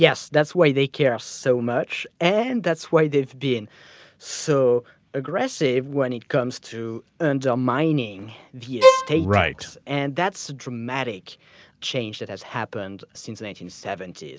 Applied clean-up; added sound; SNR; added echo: none; Bowed string instrument; -4 dB; none.